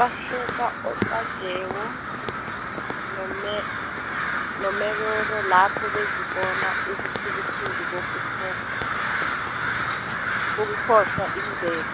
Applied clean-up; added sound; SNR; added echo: none; Crow; -1 dB; none.